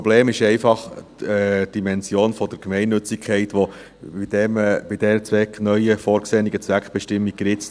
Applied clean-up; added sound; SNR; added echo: none; none; none; none.